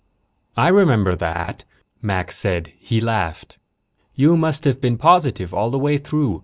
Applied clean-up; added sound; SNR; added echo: none; none; none; none.